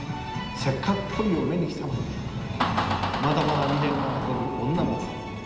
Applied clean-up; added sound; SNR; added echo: none; Door; 5 dB; reverberation time 2.9 s.